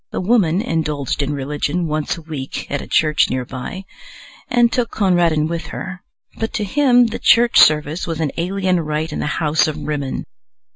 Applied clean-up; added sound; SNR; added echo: none; none; none; none.